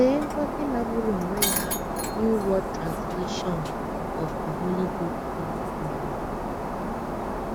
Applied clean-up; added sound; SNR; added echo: none; Shatter; -1 dB; none.